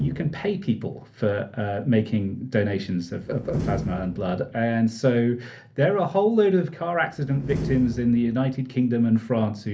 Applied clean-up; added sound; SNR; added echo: none; Slam; 13 dB; reverberation time 0.3 s.